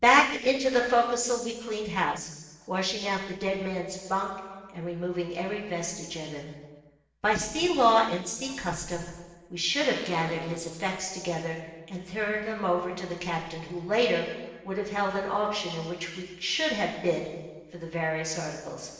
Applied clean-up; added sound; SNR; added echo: neural separator model SepFormer DNS4.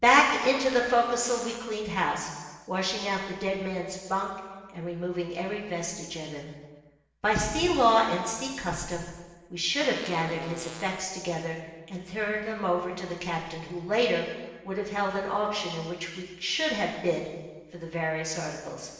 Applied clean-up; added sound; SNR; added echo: none; Fart; 14 dB; reverberation time 1.2 s.